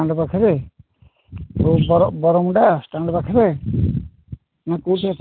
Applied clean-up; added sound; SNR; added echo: none; none; none; none.